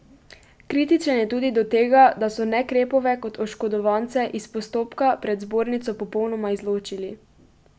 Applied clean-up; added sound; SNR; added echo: none; none; none; none.